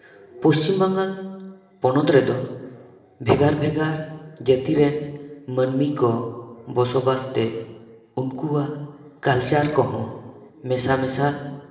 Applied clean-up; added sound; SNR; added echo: none; none; none; reverberation time 1.2 s.